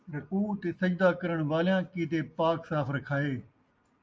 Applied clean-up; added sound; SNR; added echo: none; none; none; none.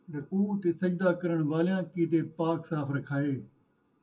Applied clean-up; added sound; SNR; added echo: none; none; none; reverberation time 0.2 s.